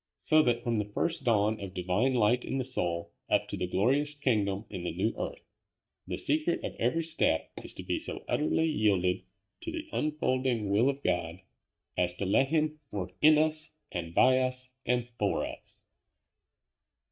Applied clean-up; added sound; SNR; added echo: neural mask model DeepFilterNet 3.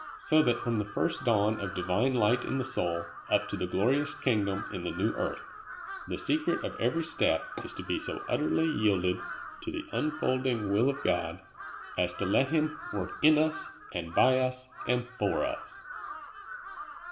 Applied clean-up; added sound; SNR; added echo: none; Crow; 12 dB; reverberation time 0.6 s.